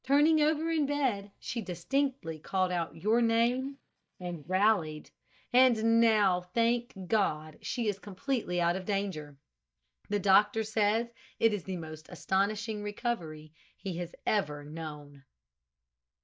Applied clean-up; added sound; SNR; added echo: neural mask model DeepFilterNet 3.